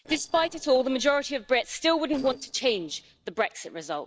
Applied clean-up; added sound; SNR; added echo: neural separator model SepFormer DNS4.